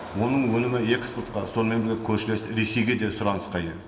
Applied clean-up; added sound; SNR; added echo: none; Engine; 17 dB; reverberation time 2.6 s.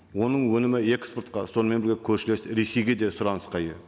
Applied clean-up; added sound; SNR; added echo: none; none; none; none.